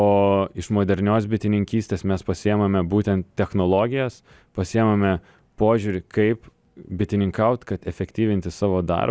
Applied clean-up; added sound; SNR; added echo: none; none; none; none.